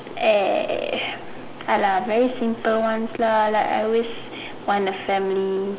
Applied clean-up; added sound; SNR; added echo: none; none; none; none.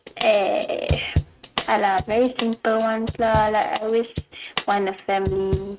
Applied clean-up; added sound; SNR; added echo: neural mask model RNNoise.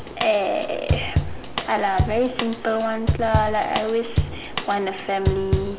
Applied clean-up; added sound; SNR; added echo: none; Drum kit; 2 dB; none.